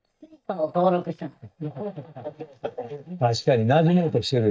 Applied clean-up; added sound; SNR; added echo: neural mask model DeepFilterNet 3.